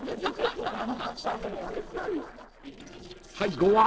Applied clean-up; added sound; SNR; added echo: neural separator model SepFormer DNS4.